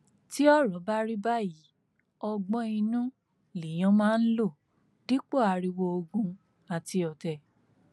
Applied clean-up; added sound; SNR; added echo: none; none; none; none.